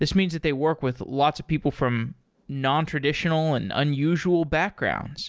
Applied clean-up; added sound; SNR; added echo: none; none; none; none.